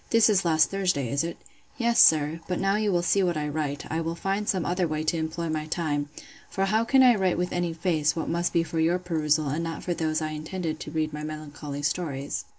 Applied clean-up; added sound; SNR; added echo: none; none; none; none.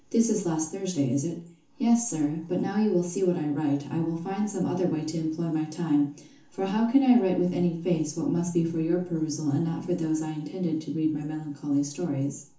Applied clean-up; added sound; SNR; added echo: none; none; none; reverberation time 0.9 s.